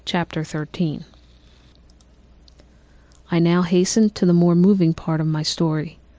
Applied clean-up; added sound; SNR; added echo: none; none; none; none.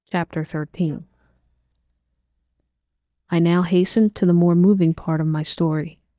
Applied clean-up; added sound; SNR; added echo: neural mask model DeepFilterNet 3.